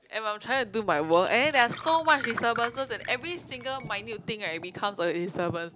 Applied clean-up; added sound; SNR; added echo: none; Glass; 12 dB; none.